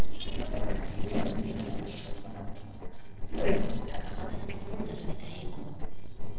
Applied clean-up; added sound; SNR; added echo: neural separator model SepFormer DNS4.